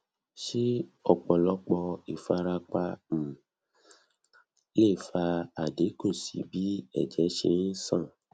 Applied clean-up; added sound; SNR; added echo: none; none; none; none.